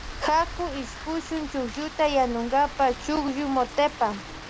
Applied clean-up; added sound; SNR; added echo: none; Rain; 12 dB; none.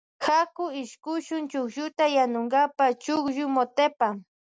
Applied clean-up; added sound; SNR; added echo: none; none; none; none.